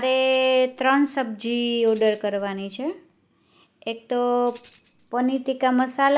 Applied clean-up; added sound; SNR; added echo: none; Tambourine; 16 dB; none.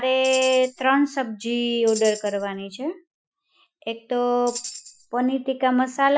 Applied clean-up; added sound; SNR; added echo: classical method Wiener filter.